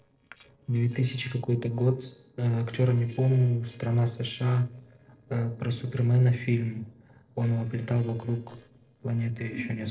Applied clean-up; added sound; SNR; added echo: neural separator model SepFormer DNS4.